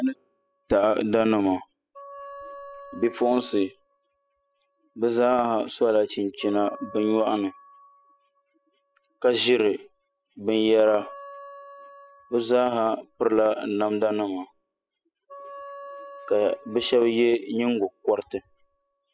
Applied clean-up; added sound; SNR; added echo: classical method spectral subtraction.